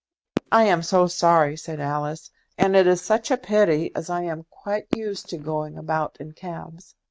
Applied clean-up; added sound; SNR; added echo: neural mask model RNNoise.